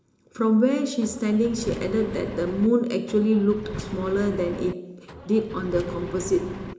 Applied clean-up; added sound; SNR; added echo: none; Engine; 11 dB; reverberation time 0.8 s.